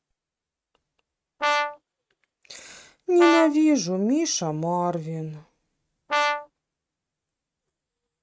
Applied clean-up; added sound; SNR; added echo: neural mask model RNNoise.